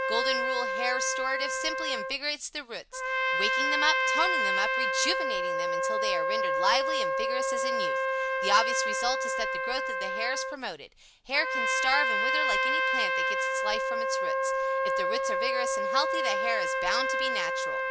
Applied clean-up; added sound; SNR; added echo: none; Trumpet; -5 dB; none.